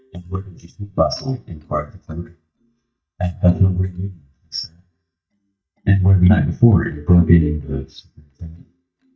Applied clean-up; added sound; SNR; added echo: neural mask model DeepFilterNet 3.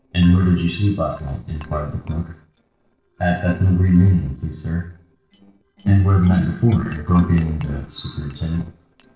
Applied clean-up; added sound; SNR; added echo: neural separator model SepFormer DNS4.